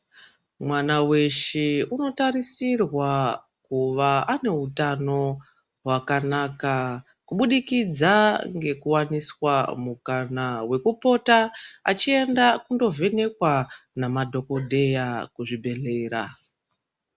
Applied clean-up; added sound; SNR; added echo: none; none; none; none.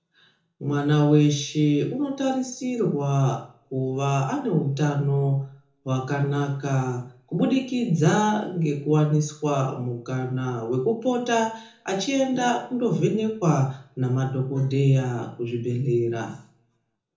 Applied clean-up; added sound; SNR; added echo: none; none; none; reverberation time 0.6 s.